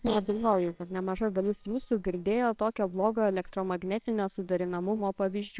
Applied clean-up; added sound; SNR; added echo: neural separator model SepFormer WHAMR!.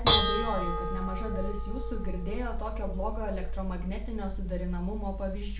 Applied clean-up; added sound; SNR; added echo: none; Dishes, pots, and pans / Bell; -5 dB; reverberation time 0.4 s.